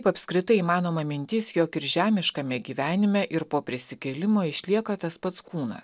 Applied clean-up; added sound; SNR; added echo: none; none; none; none.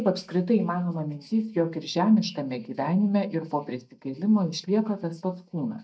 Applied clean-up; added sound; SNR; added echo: neural mask model DeepFilterNet 3.